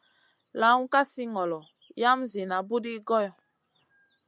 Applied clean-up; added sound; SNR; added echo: none; none; none; none.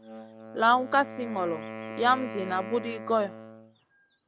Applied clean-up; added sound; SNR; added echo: none; Wind instrument, woodwind instrument; 12 dB; none.